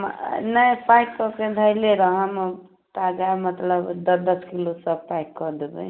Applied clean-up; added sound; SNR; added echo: none; none; none; none.